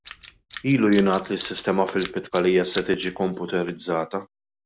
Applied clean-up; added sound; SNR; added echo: none; Tools; 12 dB; none.